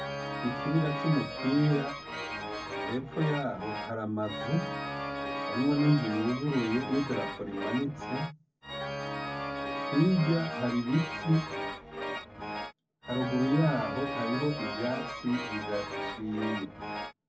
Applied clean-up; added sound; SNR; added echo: none; Organ; 5 dB; reverberation time 0.4 s.